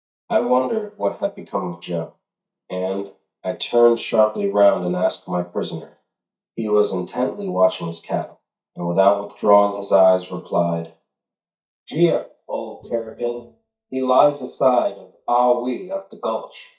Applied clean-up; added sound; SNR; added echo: neural mask model DeepFilterNet 3.